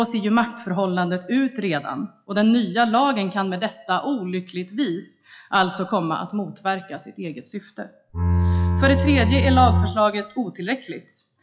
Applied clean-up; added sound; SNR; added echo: classical method log-MMSE.